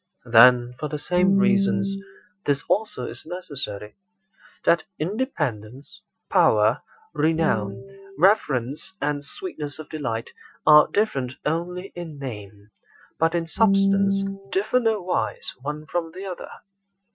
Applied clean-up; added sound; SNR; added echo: classical method Wiener filter.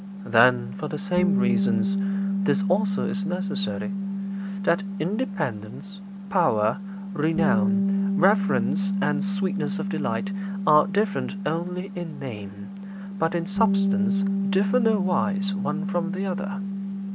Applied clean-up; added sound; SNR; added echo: none; Bass guitar; -1 dB; none.